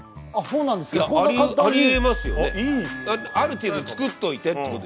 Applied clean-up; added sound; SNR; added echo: none; Wind instrument, woodwind instrument; 15 dB; none.